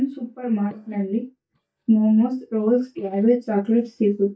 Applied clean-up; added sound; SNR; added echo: neural mask model DeepFilterNet 3.